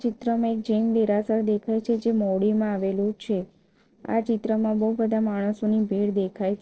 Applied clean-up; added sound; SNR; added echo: neural separator model SepFormer DNS4.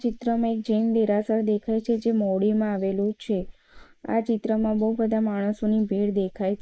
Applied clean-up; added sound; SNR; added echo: neural mask model Resemble Enhance denoiser.